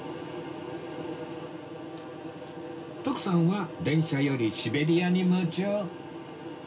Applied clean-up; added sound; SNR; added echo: none; none; none; reverberation time 0.2 s.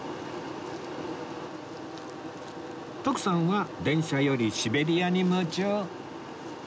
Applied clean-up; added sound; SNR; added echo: none; none; none; none.